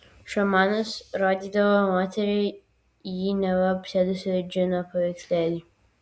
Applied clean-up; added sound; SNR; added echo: none; none; none; none.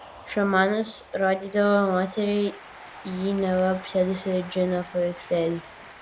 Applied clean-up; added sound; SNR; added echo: none; Cheering; 19 dB; none.